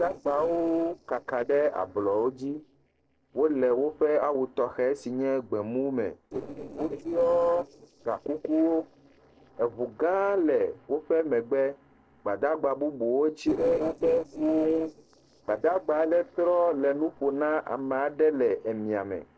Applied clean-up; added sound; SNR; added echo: neural separator model SepFormer DNS4.